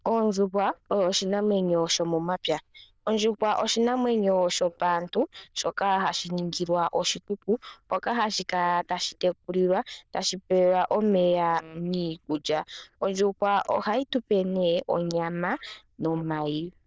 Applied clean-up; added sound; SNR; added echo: neural diffusion model UNIVERSE++.